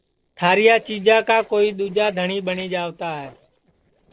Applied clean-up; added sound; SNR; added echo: neural separator model SepFormer DNS4.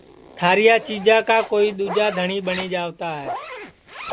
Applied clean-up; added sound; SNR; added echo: none; Zipper (clothing); 14 dB; none.